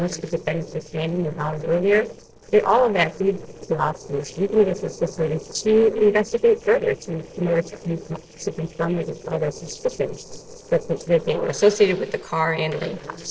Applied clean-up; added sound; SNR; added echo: neural separator model SepFormer DNS4.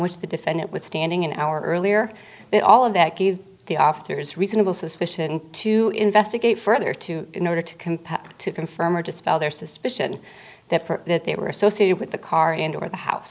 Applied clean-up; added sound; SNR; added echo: none; none; none; none.